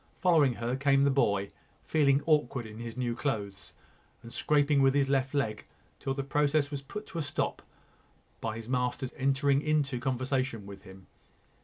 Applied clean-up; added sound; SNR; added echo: none; none; none; none.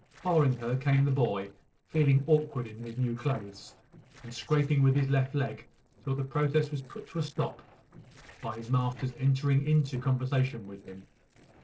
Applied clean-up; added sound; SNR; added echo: neural separator model SepFormer DNS4.